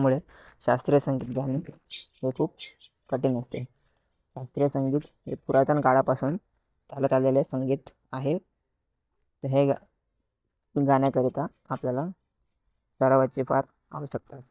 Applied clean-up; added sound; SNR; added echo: neural mask model DeepFilterNet 3.